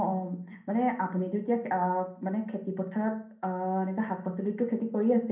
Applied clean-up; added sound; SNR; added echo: none; none; none; reverberation time 0.6 s.